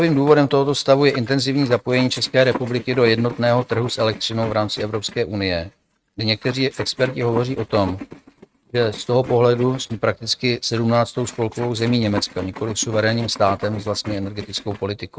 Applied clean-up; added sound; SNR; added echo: neural mask model RNNoise.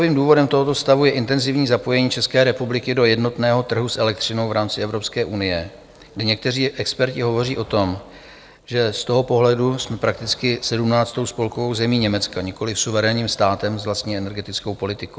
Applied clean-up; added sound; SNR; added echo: none; none; none; none.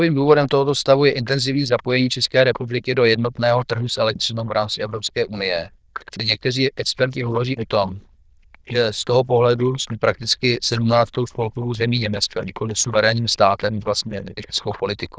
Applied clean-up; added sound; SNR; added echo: neural diffusion model UNIVERSE++.